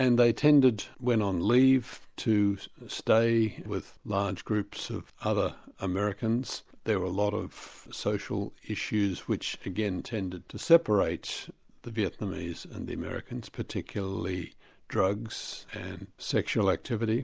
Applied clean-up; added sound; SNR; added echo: none; none; none; none.